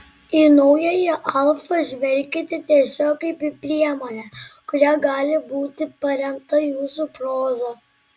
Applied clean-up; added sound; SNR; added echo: none; none; none; none.